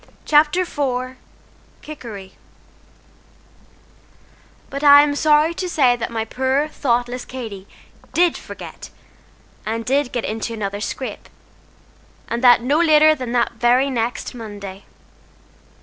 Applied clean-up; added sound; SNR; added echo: none; none; none; none.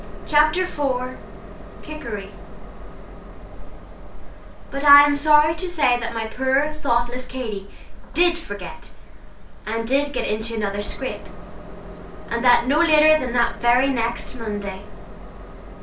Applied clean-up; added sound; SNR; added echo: none; Train; 16 dB; reverberation time 0.3 s.